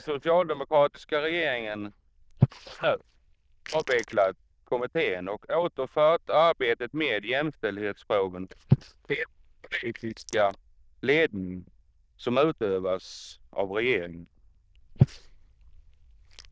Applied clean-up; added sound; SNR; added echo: neural diffusion model UNIVERSE++.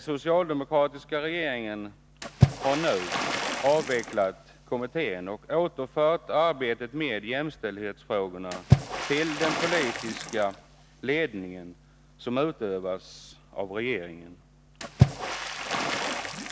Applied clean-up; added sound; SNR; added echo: none; Water / Splash, splatter; 2 dB; none.